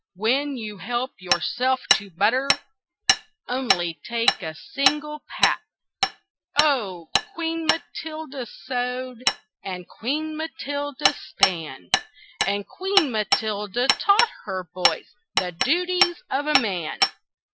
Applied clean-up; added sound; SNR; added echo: classical method Wiener filter.